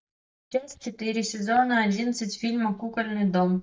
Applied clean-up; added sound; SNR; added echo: neural mask model DeepFilterNet 3.